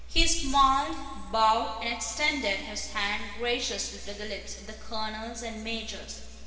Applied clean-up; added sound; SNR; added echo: none; none; none; reverberation time 2.2 s.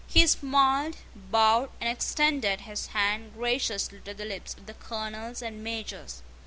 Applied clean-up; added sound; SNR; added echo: none; none; none; none.